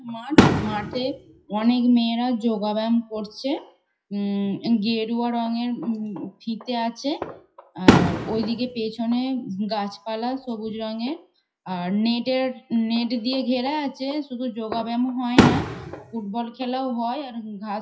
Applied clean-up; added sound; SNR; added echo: classical method WPE with log-MMSE.